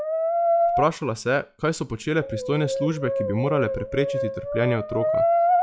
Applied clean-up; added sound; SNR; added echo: classical method log-MMSE.